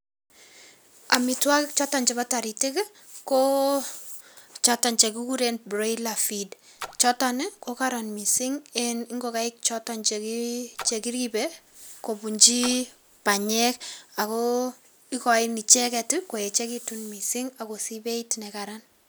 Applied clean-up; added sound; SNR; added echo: none; Splash, splatter; 19 dB; none.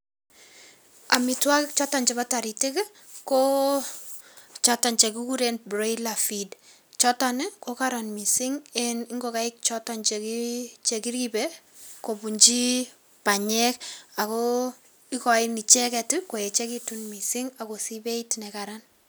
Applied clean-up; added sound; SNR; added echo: none; none; none; none.